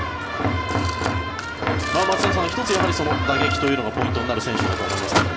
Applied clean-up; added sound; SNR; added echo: none; Mechanisms; 9 dB; reverberation time 1.0 s.